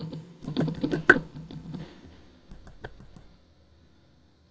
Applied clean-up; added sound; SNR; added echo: neural mask model DeepFilterNet 3.